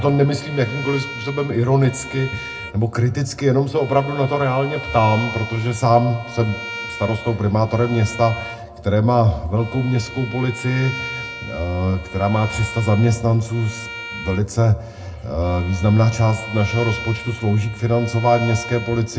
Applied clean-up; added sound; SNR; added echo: none; Bowed string instrument; 14 dB; reverberation time 0.2 s.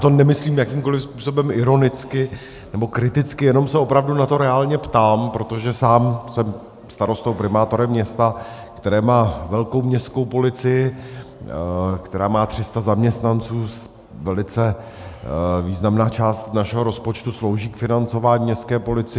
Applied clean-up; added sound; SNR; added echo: none; none; none; none.